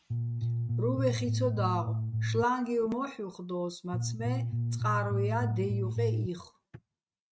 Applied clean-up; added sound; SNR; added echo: neural mask model RNNoise.